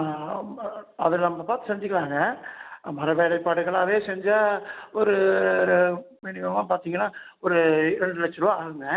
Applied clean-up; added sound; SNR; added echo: none; none; none; none.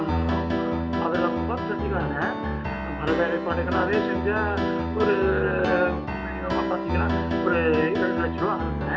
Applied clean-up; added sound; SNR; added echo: none; Piano; -1 dB; reverberation time 0.4 s.